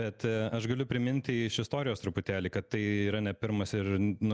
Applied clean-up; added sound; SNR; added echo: none; none; none; none.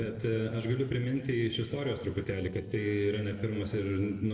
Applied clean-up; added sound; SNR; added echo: neural separator model SepFormer DNS4.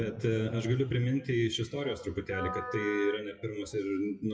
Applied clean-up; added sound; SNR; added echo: classical method WPE with log-MMSE.